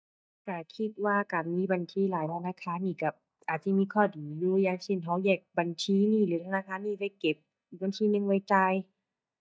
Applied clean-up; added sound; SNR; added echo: neural mask model DeepFilterNet 3.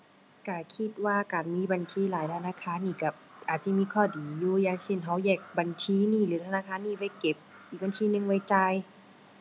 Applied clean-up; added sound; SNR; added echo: none; none; none; none.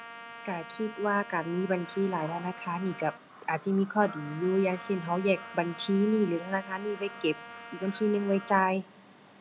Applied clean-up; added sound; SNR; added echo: none; Trumpet; 16 dB; none.